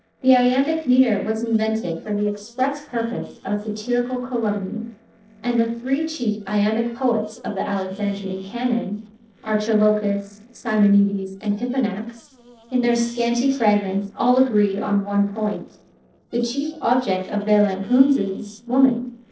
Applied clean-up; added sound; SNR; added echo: neural separator model SepFormer DNS4.